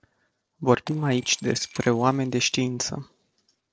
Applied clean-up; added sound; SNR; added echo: neural separator model SepFormer DNS4.